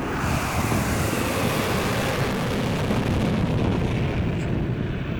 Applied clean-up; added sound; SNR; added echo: none; Fixed-wing aircraft, airplane; -2 dB; none.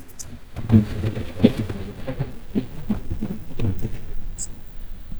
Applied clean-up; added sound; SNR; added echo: neural mask model DeepFilterNet 3.